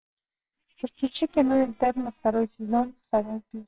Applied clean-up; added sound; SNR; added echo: neural separator model SepFormer WHAMR!.